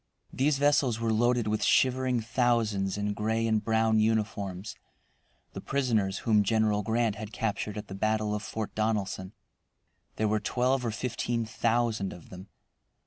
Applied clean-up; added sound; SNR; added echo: none; none; none; none.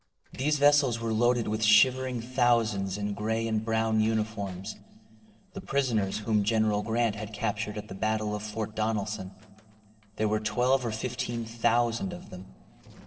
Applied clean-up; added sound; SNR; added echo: neural separator model SepFormer DNS4.